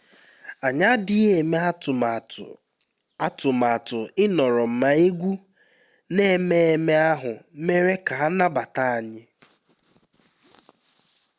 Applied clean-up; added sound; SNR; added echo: none; none; none; none.